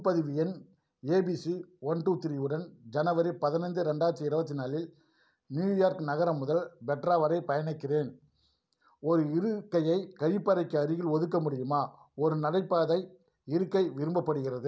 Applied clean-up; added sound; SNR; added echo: none; none; none; none.